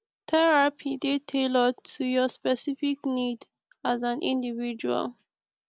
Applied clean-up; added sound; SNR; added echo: none; none; none; none.